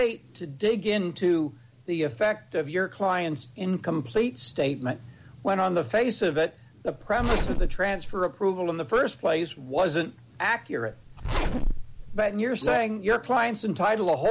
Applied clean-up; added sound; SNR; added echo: none; Zipper (clothing); 0 dB; none.